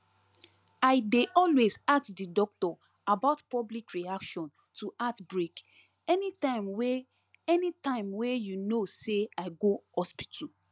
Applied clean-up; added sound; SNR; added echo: none; none; none; none.